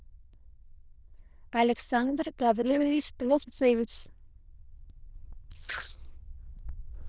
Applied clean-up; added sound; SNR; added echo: neural diffusion model UNIVERSE++.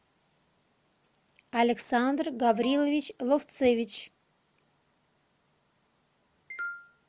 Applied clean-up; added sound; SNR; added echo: none; none; none; none.